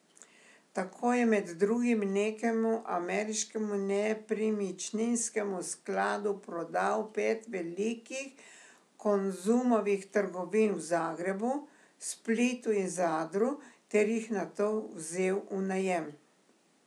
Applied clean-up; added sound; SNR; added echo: none; none; none; none.